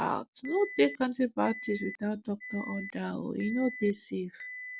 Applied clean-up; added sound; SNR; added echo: none; Alarm; 13 dB; none.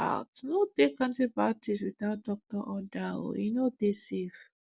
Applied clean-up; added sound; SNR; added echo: none; none; none; none.